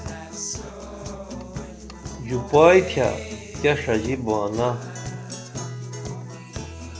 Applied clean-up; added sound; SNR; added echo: none; Guitar; 9 dB; none.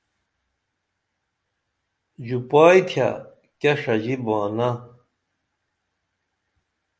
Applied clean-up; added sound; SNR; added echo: none; none; none; none.